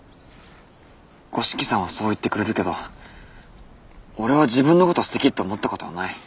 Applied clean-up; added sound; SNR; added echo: none; none; none; none.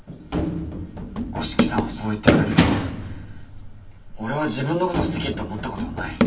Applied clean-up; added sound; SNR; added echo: none; Run; -5 dB; reverberation time 0.2 s.